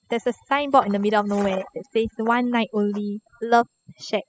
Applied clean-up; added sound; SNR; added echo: classical method spectral subtraction.